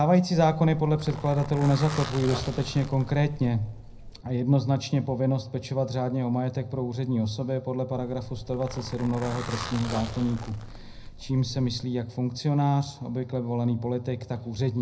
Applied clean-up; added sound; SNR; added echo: none; Zipper (clothing); 12 dB; reverberation time 0.4 s.